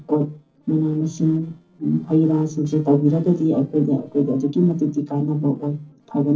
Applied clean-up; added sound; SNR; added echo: neural separator model SepFormer DNS4.